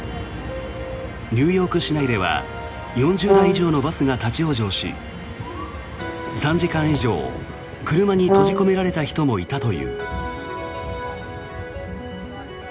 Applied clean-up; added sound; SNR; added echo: none; Brass instrument; -3 dB; none.